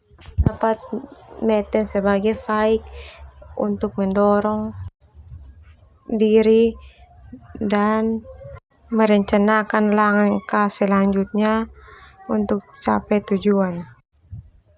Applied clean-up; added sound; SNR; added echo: none; none; none; none.